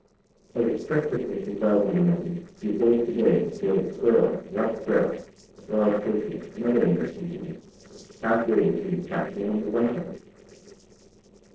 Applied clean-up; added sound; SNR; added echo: neural separator model SepFormer DNS4.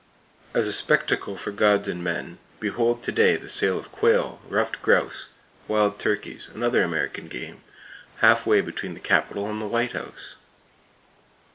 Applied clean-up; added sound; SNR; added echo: none; none; none; none.